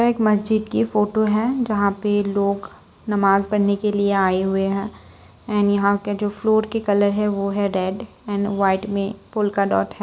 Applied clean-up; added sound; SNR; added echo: none; none; none; none.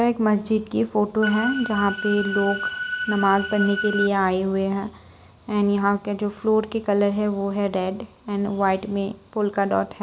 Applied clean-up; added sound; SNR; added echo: none; Organ; -5 dB; none.